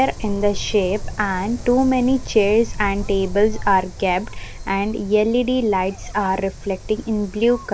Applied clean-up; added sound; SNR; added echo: none; Wind; 9 dB; none.